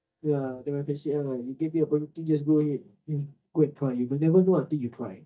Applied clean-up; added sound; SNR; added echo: neural mask model DeepFilterNet 3.